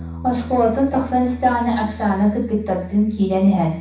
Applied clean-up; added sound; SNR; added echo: none; Bass guitar; 15 dB; reverberation time 0.7 s.